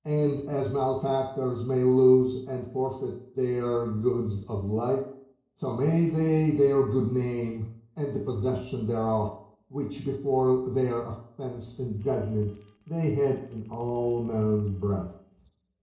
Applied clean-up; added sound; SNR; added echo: neural separator model SepFormer DNS4.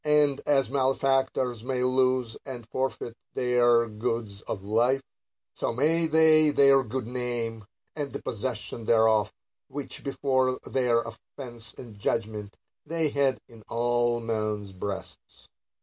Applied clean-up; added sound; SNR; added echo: none; none; none; none.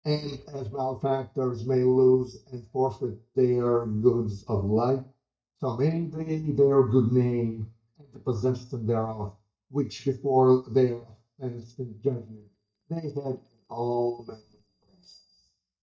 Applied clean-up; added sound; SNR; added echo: neural mask model DeepFilterNet 3.